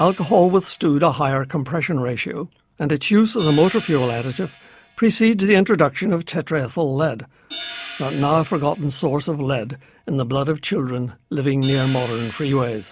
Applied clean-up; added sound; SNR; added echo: none; Hi-hat; 15 dB; none.